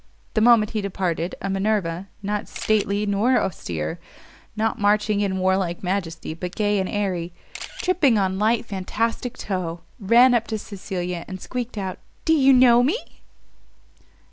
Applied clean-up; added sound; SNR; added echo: none; Camera; 12 dB; none.